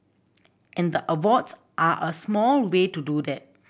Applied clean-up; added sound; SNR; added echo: none; none; none; none.